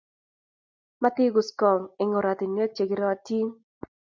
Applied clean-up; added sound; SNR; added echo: none; none; none; none.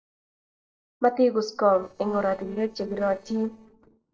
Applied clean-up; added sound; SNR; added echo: neural separator model SepFormer DNS4.